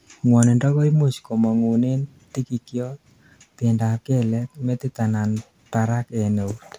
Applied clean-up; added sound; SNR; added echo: none; none; none; none.